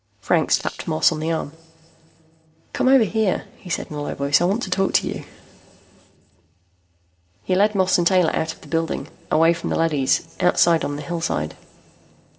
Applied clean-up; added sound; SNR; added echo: neural separator model SepFormer DNS4.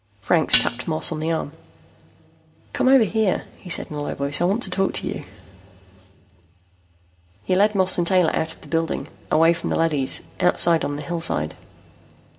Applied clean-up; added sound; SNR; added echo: none; Dishes, pots, and pans; 1 dB; reverberation time 2.2 s.